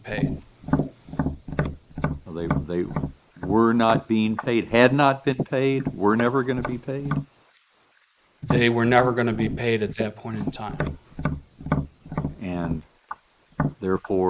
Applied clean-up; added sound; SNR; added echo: neural mask model Resemble Enhance denoiser.